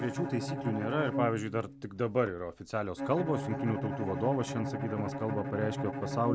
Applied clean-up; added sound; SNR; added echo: none; Bowed string instrument; 4 dB; none.